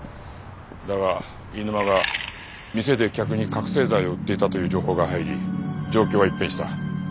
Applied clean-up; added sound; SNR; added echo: none; none; none; none.